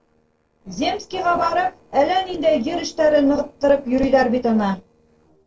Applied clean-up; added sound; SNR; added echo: neural separator model SepFormer DNS4.